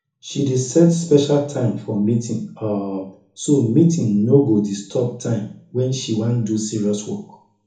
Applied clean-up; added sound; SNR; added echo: none; none; none; reverberation time 0.7 s.